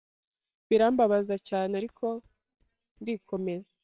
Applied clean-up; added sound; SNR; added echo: neural separator model SepFormer WHAMR!.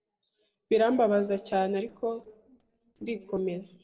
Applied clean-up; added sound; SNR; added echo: neural separator model SepFormer DNS4.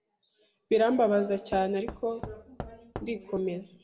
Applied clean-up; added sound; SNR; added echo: none; Knock / Wood; 14 dB; reverberation time 1.0 s.